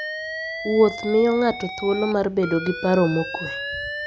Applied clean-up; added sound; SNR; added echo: none; Alarm; 9 dB; none.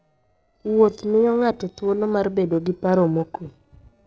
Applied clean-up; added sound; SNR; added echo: neural separator model SepFormer DNS4.